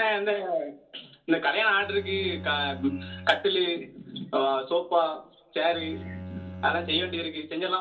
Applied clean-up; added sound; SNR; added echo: none; Bowed string instrument; 14 dB; reverberation time 0.3 s.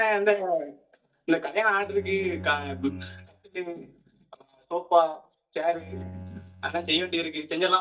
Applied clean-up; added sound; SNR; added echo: neural mask model DeepFilterNet 3.